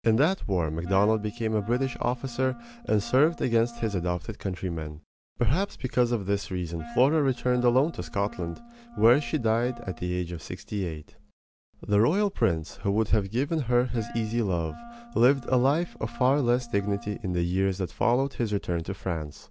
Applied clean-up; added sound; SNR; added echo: none; Wind instrument, woodwind instrument; 19 dB; none.